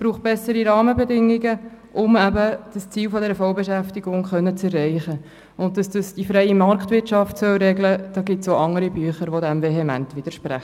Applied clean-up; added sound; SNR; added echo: none; none; none; none.